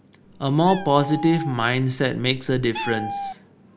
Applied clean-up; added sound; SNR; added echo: none; Meow; 11 dB; none.